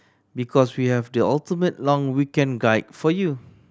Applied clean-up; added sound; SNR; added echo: none; none; none; none.